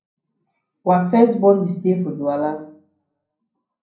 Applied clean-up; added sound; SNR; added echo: none; none; none; reverberation time 0.6 s.